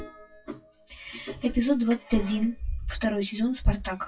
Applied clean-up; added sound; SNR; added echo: classical method WPE with log-MMSE.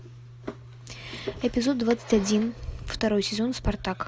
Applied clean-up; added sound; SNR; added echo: none; none; none; none.